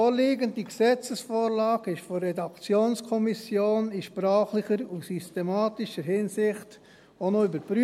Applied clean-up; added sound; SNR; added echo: none; none; none; none.